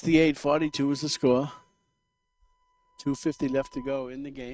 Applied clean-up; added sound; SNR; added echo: neural mask model RNNoise.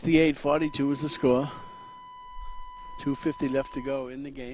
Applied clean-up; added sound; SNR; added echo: none; Wind instrument, woodwind instrument + Meow / Purr; 15 dB; none.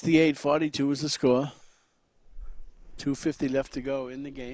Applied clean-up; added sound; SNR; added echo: neural mask model Resemble Enhance denoiser.